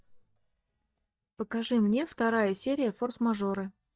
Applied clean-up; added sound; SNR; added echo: neural mask model DeepFilterNet 3.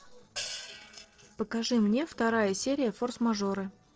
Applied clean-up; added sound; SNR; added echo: neural separator model SepFormer DNS4.